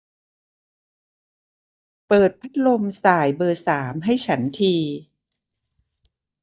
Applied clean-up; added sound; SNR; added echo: neural mask model DeepFilterNet 3.